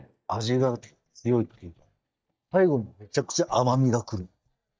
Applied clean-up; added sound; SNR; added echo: neural mask model DeepFilterNet 3.